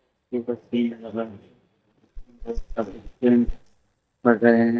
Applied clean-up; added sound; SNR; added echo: neural mask model DeepFilterNet 3.